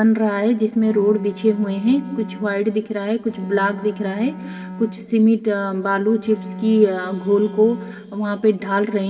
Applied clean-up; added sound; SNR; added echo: none; Bowed string instrument; 14 dB; reverberation time 2.1 s.